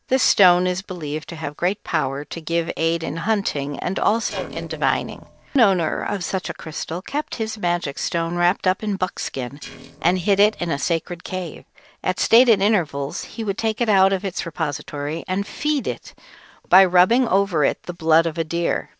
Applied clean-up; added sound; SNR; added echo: neural separator model SepFormer DNS4.